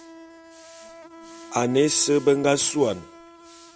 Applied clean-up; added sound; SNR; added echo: none; Insect; 19 dB; none.